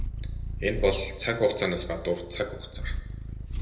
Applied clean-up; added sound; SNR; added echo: none; Purr; 4 dB; reverberation time 0.9 s.